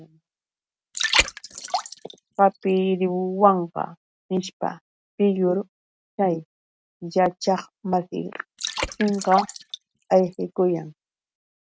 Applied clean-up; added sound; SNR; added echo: neural mask model RNNoise.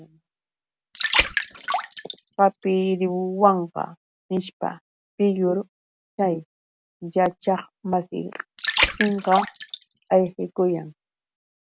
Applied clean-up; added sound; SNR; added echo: none; Water; 4 dB; none.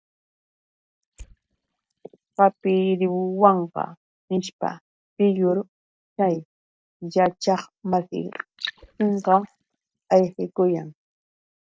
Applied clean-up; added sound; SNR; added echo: neural mask model DeepFilterNet 3.